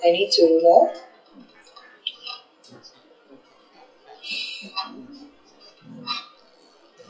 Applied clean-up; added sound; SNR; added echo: classical method WPE with log-MMSE.